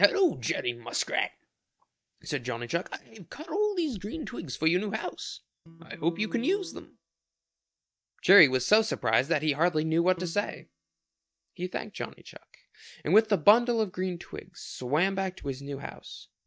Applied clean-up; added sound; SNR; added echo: neural mask model DeepFilterNet 3.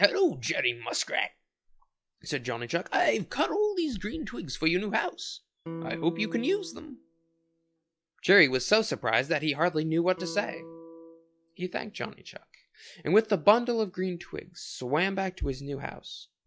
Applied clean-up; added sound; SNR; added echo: classical method log-MMSE.